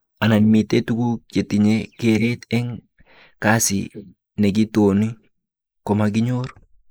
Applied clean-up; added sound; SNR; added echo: neural mask model Resemble Enhance denoiser.